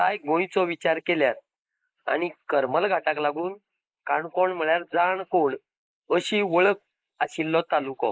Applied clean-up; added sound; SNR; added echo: neural mask model Resemble Enhance denoiser.